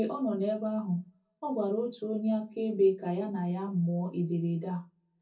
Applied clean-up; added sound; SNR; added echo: none; none; none; reverberation time 0.3 s.